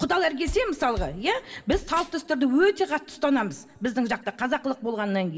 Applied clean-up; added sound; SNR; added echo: none; Bass drum; 11 dB; reverberation time 1.7 s.